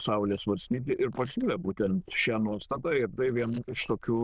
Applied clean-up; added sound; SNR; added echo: neural diffusion model UNIVERSE++.